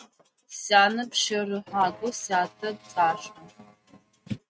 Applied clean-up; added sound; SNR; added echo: neural mask model RNNoise.